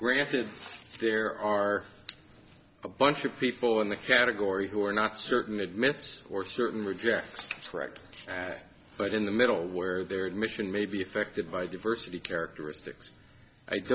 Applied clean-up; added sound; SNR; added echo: none; none; none; none.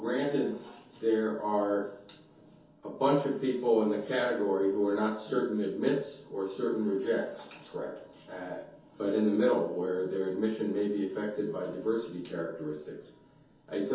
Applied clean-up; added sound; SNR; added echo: none; none; none; reverberation time 0.6 s.